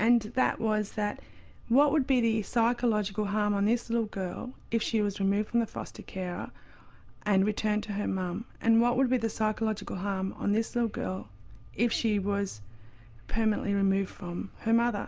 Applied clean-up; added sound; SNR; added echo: none; none; none; none.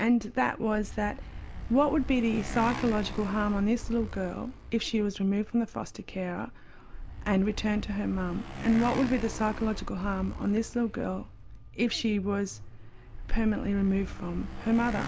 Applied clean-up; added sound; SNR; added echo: none; Motorcycle; 11 dB; none.